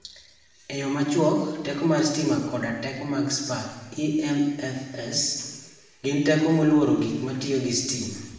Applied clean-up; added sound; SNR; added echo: none; none; none; reverberation time 1.2 s.